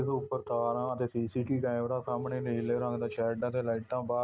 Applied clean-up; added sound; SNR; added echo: neural mask model RNNoise.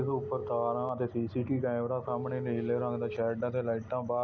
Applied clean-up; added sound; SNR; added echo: none; Telephone; 10 dB; none.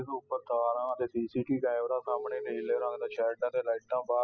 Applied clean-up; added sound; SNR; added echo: classical method spectral subtraction.